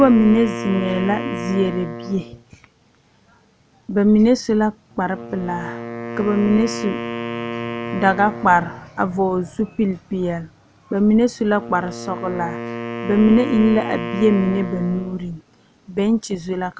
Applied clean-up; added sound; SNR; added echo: none; Wind instrument, woodwind instrument; 11 dB; none.